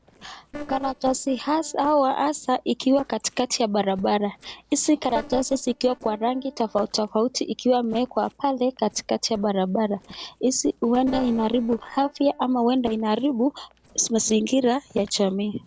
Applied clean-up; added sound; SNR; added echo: neural separator model SepFormer DNS4.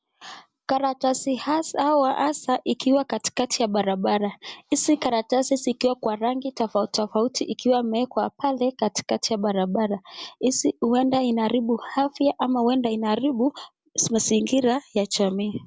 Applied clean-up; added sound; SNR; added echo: none; none; none; none.